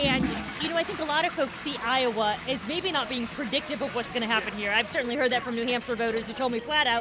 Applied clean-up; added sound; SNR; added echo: none; Toilet flush / Water; 11 dB; none.